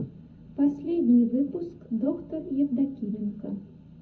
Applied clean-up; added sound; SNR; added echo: none; none; none; reverberation time 0.4 s.